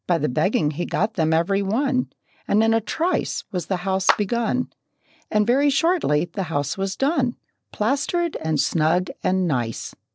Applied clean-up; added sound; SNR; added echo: neural separator model SepFormer DNS4.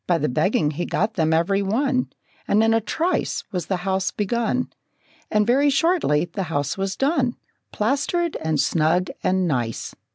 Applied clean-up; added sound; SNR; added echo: none; none; none; none.